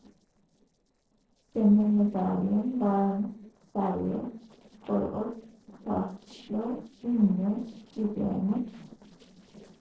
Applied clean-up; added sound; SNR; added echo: neural separator model SepFormer DNS4.